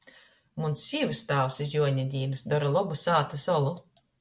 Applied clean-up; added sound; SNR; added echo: none; none; none; none.